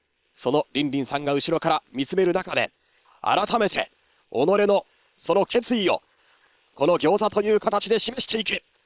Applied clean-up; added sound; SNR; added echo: neural separator model SepFormer WHAM!.